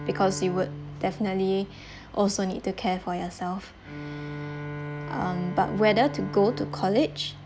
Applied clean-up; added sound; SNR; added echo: none; Bowed string instrument; 11 dB; none.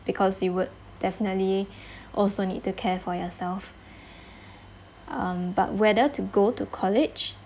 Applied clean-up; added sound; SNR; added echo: none; none; none; none.